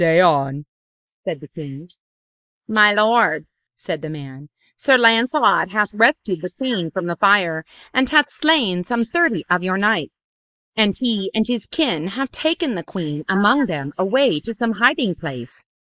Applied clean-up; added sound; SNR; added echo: neural mask model Resemble Enhance denoiser.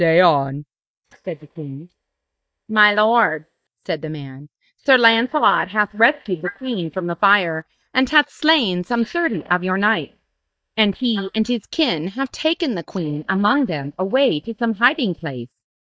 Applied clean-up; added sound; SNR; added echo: neural mask model DeepFilterNet 3.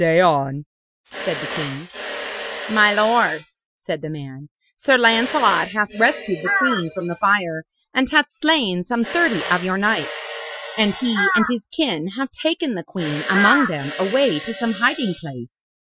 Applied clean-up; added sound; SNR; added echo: classical method Wiener filter.